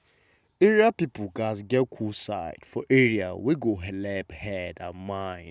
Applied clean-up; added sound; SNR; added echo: none; none; none; none.